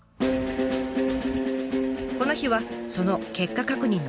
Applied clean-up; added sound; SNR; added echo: none; none; none; none.